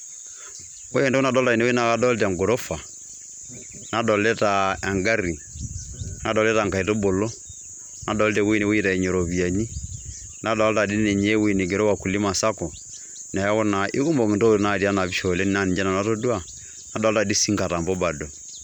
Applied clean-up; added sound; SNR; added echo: none; none; none; none.